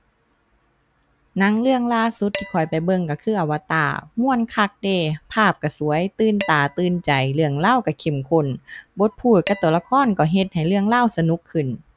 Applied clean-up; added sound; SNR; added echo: none; Dishes, pots, and pans; 15 dB; none.